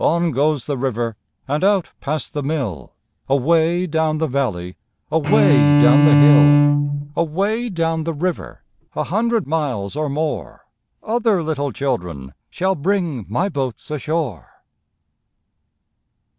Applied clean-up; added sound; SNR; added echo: none; Bowed string instrument; -5 dB; none.